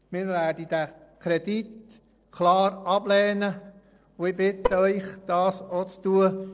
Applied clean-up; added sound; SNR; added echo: neural separator model SepFormer DNS4.